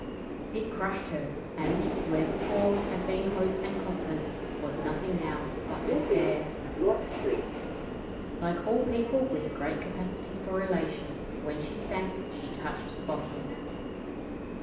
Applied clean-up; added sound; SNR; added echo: none; Subway, metro, underground; 0 dB; reverberation time 0.9 s.